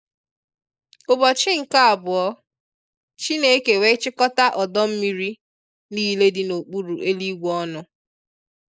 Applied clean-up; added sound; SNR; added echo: neural mask model Resemble Enhance denoiser.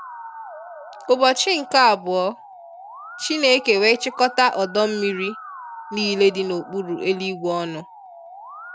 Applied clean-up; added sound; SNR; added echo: none; Musical instrument; 17 dB; none.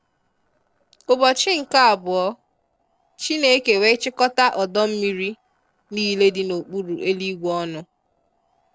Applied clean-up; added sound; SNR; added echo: neural separator model SepFormer DNS4.